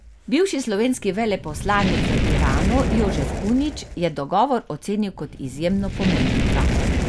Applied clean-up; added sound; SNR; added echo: none; Fire; 0 dB; none.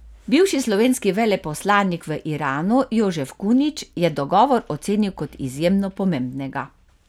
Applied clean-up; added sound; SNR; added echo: none; none; none; none.